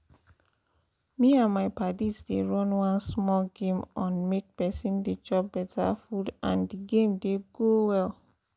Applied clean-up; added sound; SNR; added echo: none; none; none; none.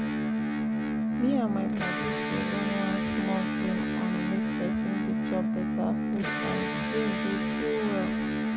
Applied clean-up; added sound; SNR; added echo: none; Electric guitar; -5 dB; none.